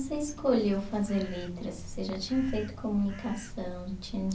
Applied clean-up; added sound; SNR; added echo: none; Bird; 19 dB; none.